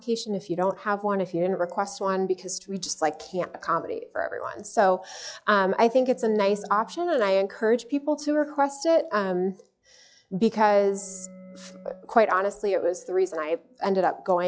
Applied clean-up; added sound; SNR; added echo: classical method log-MMSE.